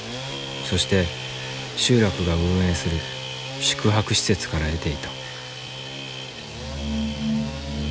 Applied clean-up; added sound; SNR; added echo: none; none; none; none.